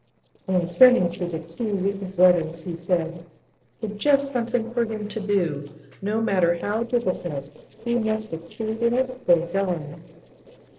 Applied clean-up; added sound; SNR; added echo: neural separator model SepFormer DNS4.